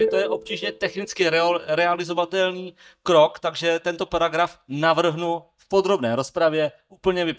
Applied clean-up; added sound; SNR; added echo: neural mask model DeepFilterNet 3.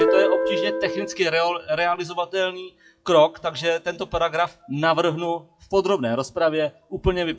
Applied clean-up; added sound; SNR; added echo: classical method WPE with log-MMSE.